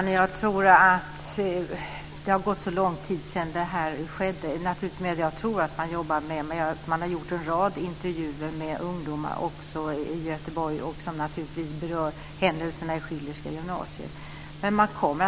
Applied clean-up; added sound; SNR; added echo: none; none; none; none.